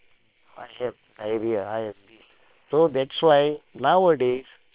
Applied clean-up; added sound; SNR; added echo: neural separator model SepFormer WHAM!.